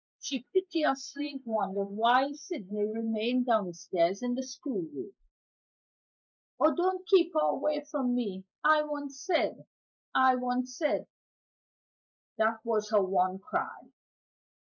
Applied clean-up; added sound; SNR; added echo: neural mask model Resemble Enhance denoiser.